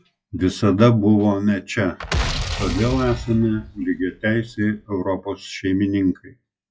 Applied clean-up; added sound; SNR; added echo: classical method log-MMSE.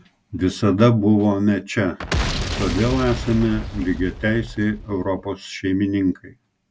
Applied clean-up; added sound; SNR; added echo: none; Boom; 6 dB; none.